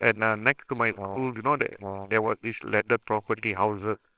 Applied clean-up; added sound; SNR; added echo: neural separator model SepFormer WHAMR!.